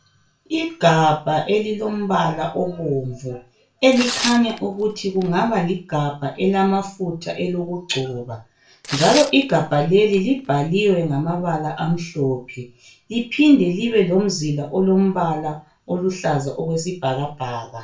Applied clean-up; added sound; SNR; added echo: none; Tearing; 10 dB; reverberation time 0.3 s.